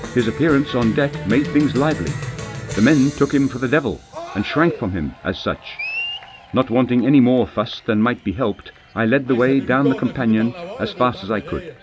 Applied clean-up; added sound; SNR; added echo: none; Cheering; 12 dB; none.